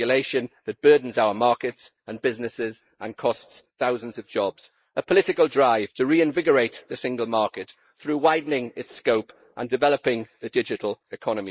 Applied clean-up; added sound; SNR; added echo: neural mask model Resemble Enhance denoiser.